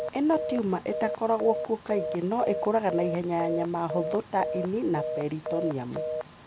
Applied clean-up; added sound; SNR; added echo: none; Telephone; 5 dB; none.